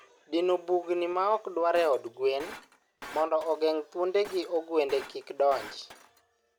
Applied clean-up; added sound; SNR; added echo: none; Shatter; 18 dB; none.